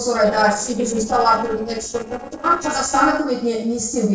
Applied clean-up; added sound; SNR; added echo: neural separator model SepFormer DNS4.